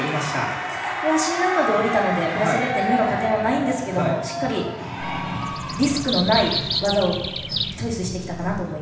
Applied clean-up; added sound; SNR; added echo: none; Bird vocalization, bird call, bird song; 7 dB; reverberation time 0.9 s.